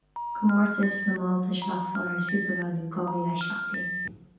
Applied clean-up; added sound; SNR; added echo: none; Telephone; 5 dB; reverberation time 0.9 s.